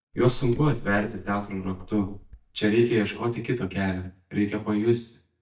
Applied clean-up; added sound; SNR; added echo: neural mask model DeepFilterNet 3.